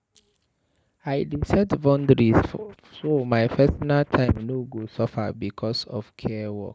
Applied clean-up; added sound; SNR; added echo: none; none; none; none.